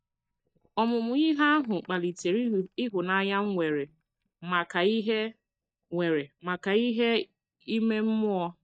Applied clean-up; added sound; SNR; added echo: neural mask model DeepFilterNet 3.